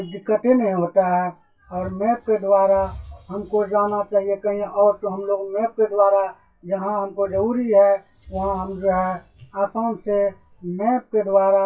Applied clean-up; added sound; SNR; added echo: classical method WPE with log-MMSE.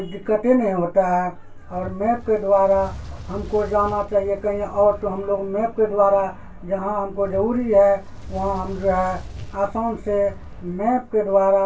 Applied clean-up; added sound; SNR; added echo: none; Fire; 18 dB; reverberation time 0.2 s.